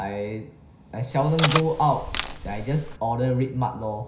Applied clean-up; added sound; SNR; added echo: none; Cutlery, silverware; 2 dB; reverberation time 0.5 s.